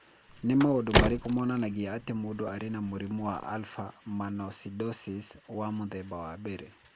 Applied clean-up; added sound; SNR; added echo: none; Car; 0 dB; none.